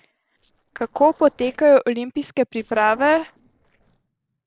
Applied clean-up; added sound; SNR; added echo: neural separator model SepFormer DNS4.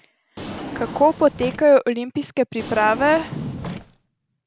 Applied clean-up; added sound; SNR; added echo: none; Drawer open or close; 14 dB; none.